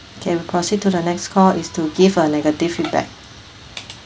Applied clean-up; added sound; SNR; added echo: none; none; none; none.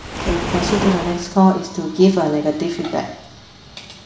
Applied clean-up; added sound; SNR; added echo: none; Waves, surf; 9 dB; reverberation time 1.0 s.